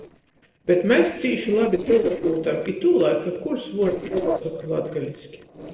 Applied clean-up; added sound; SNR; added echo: neural separator model SepFormer DNS4.